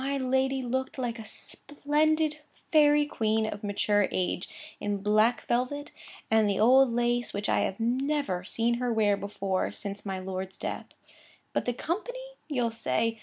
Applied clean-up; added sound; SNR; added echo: none; none; none; none.